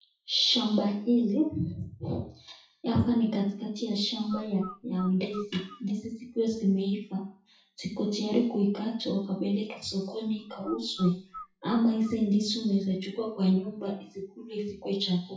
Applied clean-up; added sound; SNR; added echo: classical method WPE with log-MMSE.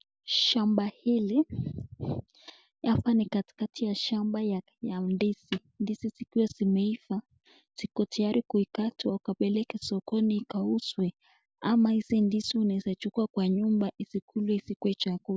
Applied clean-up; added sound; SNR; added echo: none; none; none; none.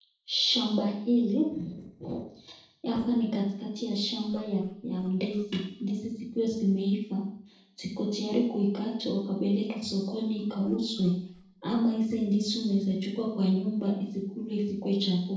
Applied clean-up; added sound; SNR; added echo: neural separator model SepFormer DNS4.